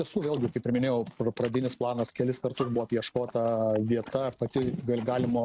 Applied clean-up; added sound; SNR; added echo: neural mask model RNNoise.